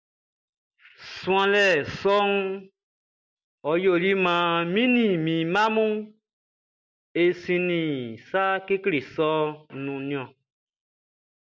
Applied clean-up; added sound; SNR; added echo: none; none; none; none.